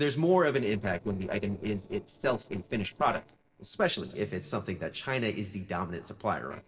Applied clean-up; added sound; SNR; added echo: neural separator model SepFormer DNS4.